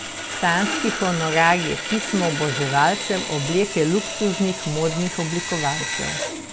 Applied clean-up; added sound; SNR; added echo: none; Sawing; 5 dB; none.